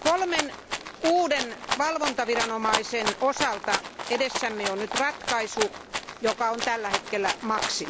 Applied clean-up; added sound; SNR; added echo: none; Rattle (instrument); 5 dB; none.